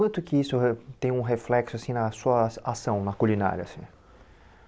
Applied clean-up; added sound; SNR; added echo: none; none; none; none.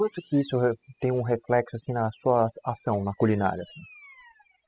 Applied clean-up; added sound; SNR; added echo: classical method spectral subtraction.